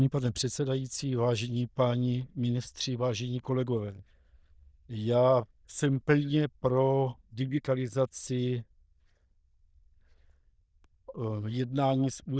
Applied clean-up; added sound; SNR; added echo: neural diffusion model UNIVERSE++.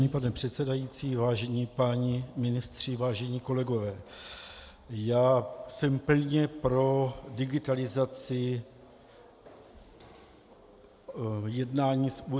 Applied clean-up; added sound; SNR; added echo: none; none; none; none.